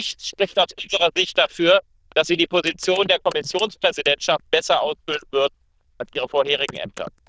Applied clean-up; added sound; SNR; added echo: neural diffusion model UNIVERSE++.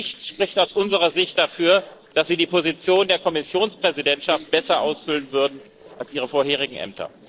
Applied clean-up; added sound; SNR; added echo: neural separator model SepFormer DNS4.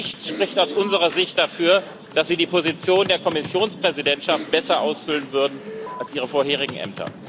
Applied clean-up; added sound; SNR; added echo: none; Computer keyboard + Alarm; 13 dB; none.